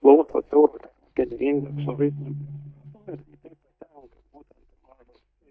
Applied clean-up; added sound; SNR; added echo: neural mask model DeepFilterNet 3.